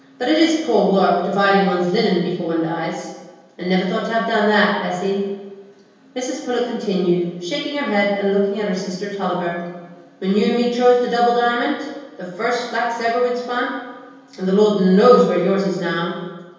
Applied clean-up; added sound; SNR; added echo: none; none; none; reverberation time 1.2 s.